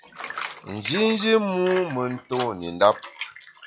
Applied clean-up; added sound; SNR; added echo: classical method log-MMSE.